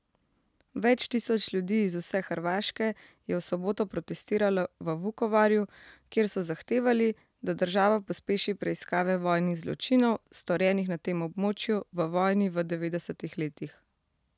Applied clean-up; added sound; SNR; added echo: none; none; none; none.